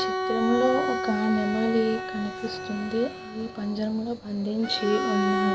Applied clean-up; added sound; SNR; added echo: none; Bowed string instrument; 4 dB; none.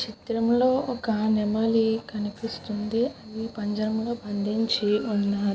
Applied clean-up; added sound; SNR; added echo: none; none; none; none.